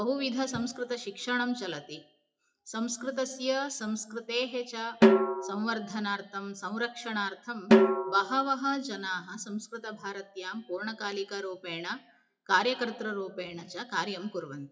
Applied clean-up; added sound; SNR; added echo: classical method WPE with log-MMSE.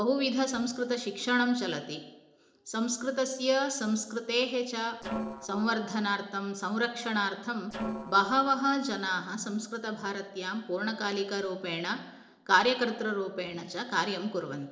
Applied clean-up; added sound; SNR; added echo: neural separator model SepFormer DNS4.